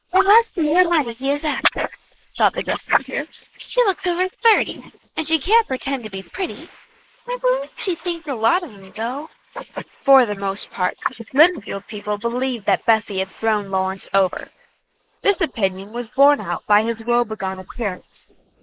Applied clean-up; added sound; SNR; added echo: neural mask model Resemble Enhance denoiser.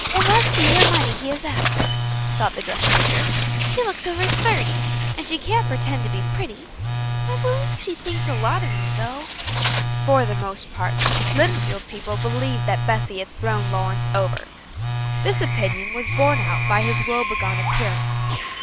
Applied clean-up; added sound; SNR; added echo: none; Bird + Telephone; -4 dB; none.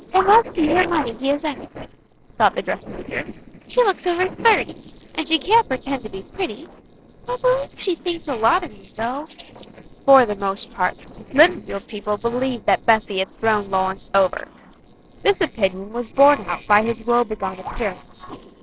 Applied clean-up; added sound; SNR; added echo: neural separator model SepFormer DNS4.